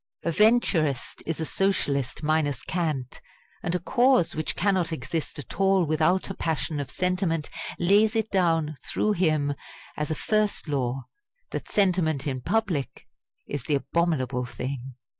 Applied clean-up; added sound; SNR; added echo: none; none; none; none.